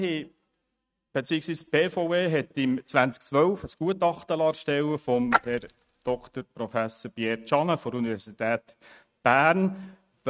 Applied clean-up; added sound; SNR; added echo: neural mask model RNNoise.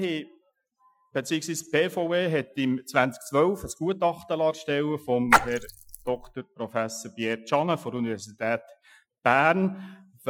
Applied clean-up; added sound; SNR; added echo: classical method Wiener filter.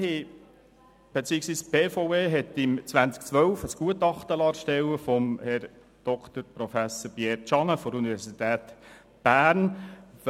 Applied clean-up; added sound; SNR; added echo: none; none; none; none.